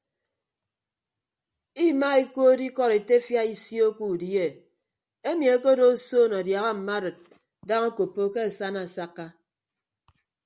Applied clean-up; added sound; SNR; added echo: none; none; none; none.